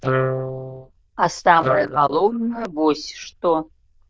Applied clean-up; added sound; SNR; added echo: neural diffusion model UNIVERSE++.